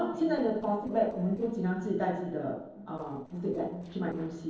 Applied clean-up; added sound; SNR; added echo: neural separator model SepFormer DNS4.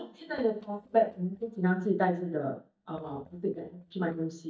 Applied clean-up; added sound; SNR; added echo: neural mask model DeepFilterNet 3.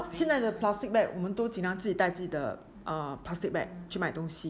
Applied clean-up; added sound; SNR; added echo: none; none; none; none.